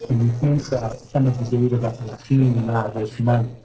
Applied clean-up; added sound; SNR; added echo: neural separator model SepFormer DNS4.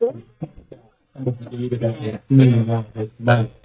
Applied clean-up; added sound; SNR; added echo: neural mask model DeepFilterNet 3.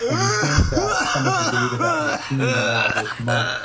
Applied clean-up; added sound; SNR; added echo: none; Cough; -4 dB; reverberation time 0.3 s.